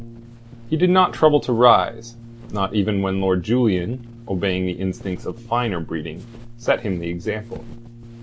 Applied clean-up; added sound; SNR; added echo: none; Brass instrument + Walk, footsteps; 16 dB; none.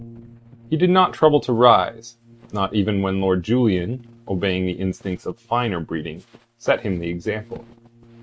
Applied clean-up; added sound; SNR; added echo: neural mask model RNNoise.